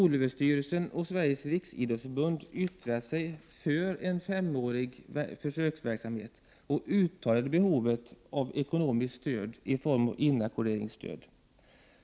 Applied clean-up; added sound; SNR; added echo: none; none; none; none.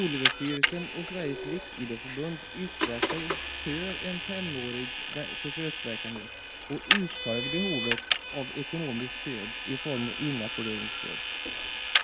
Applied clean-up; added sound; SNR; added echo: none; Vehicle; -3 dB; none.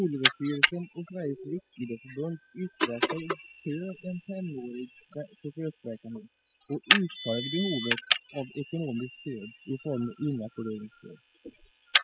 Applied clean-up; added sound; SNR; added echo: classical method spectral subtraction.